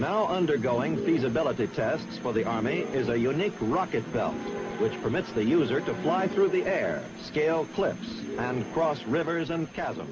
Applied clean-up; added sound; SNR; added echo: none; none; none; none.